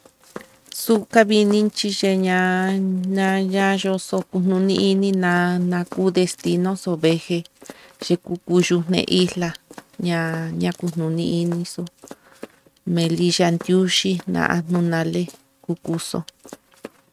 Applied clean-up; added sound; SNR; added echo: neural mask model RNNoise.